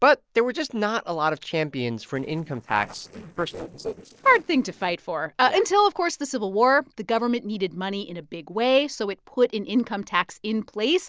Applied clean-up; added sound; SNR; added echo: neural separator model SepFormer DNS4.